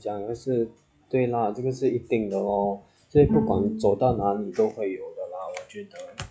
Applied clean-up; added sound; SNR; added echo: classical method log-MMSE.